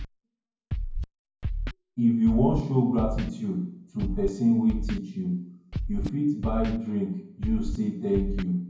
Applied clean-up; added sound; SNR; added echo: none; Scratching (performance technique); 6 dB; reverberation time 0.9 s.